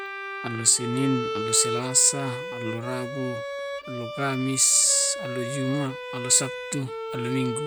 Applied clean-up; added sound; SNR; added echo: none; Bowed string instrument; 7 dB; none.